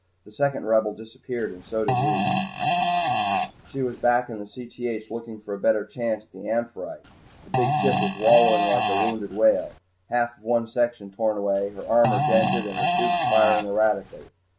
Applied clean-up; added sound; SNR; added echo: none; Fart; 0 dB; none.